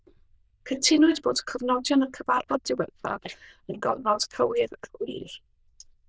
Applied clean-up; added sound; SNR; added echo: neural diffusion model UNIVERSE++.